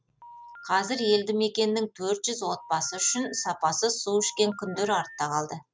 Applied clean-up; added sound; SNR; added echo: none; Telephone; 19 dB; none.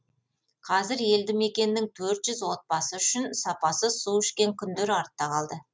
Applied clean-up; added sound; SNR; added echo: none; none; none; none.